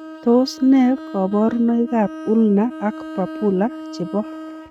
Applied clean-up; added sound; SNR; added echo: neural mask model RNNoise.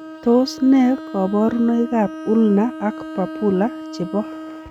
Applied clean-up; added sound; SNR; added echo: none; Bowed string instrument; 13 dB; none.